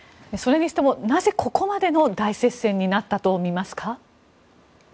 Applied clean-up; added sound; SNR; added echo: none; none; none; none.